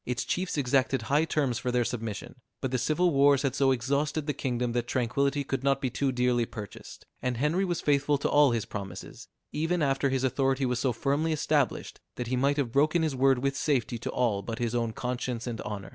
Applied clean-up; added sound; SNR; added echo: none; none; none; none.